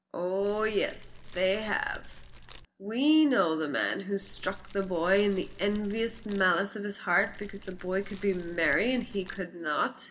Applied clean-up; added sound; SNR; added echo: none; Fire; 16 dB; reverberation time 0.9 s.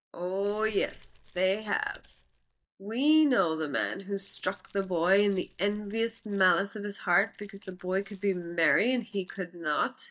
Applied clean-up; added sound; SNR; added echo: neural mask model DeepFilterNet 3.